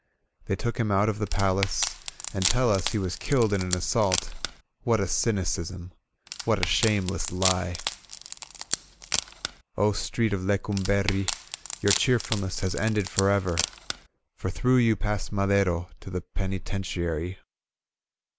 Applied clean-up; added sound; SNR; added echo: none; Wood; 7 dB; none.